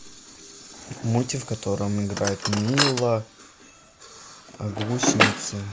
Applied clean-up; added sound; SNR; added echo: none; Drawer open or close; 2 dB; none.